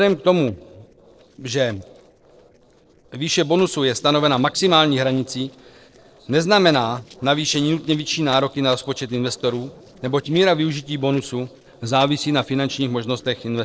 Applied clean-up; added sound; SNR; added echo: neural separator model SepFormer DNS4.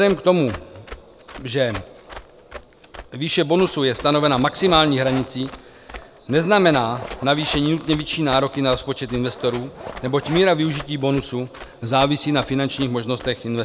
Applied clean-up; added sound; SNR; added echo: none; Run + Zipper (clothing); 16 dB; none.